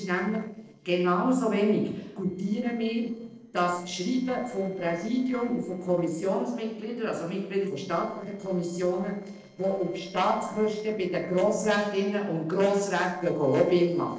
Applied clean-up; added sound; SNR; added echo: neural separator model SepFormer DNS4.